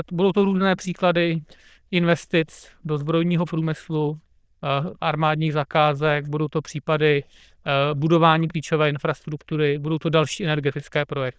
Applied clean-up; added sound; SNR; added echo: neural diffusion model UNIVERSE++.